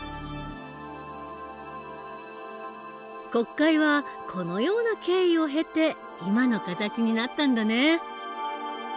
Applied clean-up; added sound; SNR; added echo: none; none; none; none.